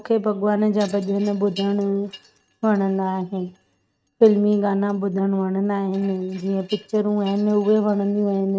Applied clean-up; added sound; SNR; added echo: neural mask model RNNoise.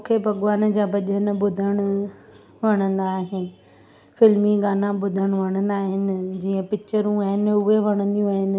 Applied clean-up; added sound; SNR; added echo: none; none; none; none.